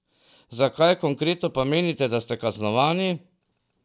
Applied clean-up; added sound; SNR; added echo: none; none; none; none.